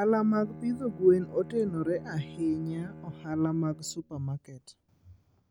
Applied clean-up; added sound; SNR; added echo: none; Bowed string instrument; 16 dB; none.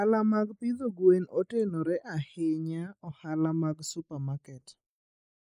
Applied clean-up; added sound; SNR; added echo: neural mask model Resemble Enhance denoiser.